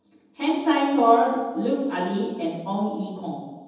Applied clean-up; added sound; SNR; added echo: none; none; none; reverberation time 1.1 s.